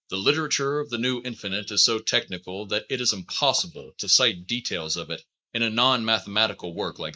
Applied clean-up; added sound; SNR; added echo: neural mask model Resemble Enhance denoiser.